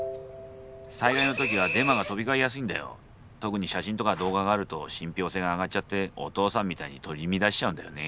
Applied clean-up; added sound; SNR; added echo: none; none; none; none.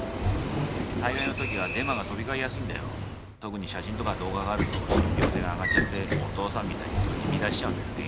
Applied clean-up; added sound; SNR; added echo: none; Sliding door / Train; -4 dB; none.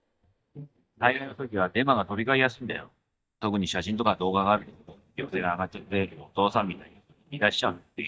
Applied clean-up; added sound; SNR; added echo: neural mask model DeepFilterNet 3.